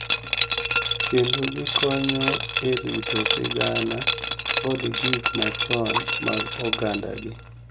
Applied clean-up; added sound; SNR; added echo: none; Liquid; -2 dB; reverberation time 0.2 s.